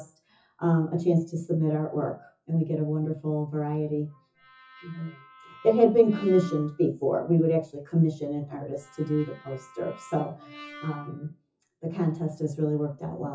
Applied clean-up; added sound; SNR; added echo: classical method WPE with log-MMSE.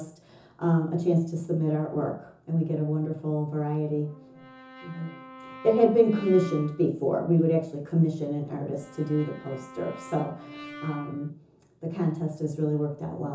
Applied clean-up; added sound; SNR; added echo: none; Brass instrument; 17 dB; reverberation time 0.6 s.